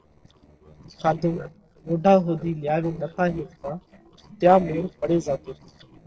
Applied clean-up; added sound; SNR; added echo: neural separator model SepFormer DNS4.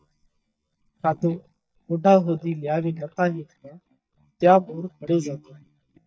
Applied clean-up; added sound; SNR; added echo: neural mask model DeepFilterNet 3.